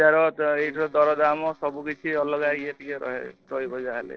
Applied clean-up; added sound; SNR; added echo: neural separator model SepFormer DNS4.